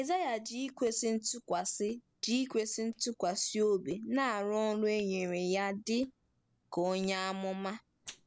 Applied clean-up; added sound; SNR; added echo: neural separator model SepFormer DNS4.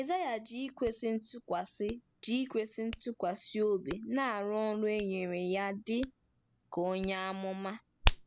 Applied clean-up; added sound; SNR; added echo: none; Hands; 5 dB; none.